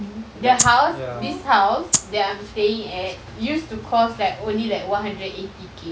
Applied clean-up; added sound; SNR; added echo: none; Rattle (instrument); 1 dB; none.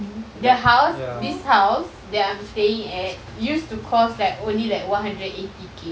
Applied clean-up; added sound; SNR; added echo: none; none; none; none.